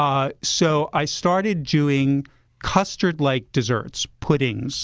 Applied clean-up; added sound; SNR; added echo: none; none; none; none.